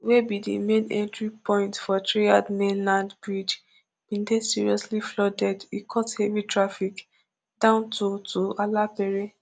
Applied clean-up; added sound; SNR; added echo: none; none; none; none.